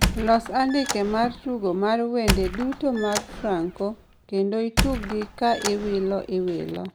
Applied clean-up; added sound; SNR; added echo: none; Squeak; 5 dB; none.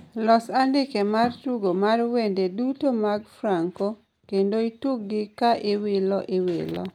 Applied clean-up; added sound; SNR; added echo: none; none; none; none.